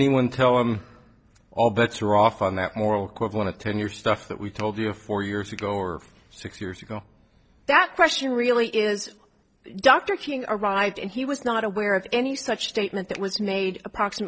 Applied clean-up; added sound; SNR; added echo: neural separator model SepFormer DNS4.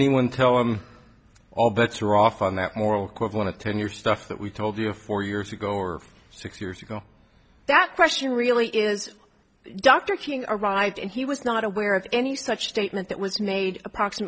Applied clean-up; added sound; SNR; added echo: none; none; none; none.